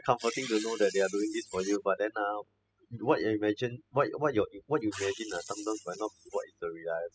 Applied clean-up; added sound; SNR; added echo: classical method spectral subtraction.